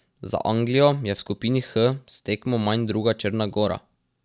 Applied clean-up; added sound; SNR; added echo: none; none; none; none.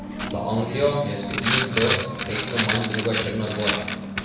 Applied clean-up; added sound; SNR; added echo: none; Coin (dropping); 0 dB; reverberation time 0.8 s.